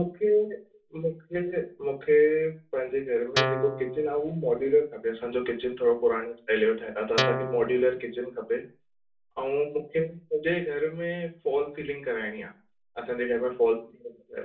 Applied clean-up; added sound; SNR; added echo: none; Guitar; 2 dB; reverberation time 0.3 s.